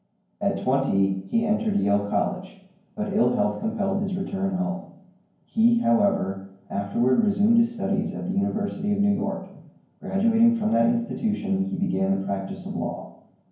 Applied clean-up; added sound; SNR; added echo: none; none; none; reverberation time 0.9 s.